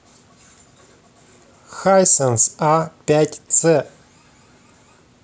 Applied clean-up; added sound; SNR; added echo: none; none; none; none.